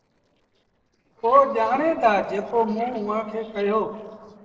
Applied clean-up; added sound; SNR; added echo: neural separator model SepFormer DNS4.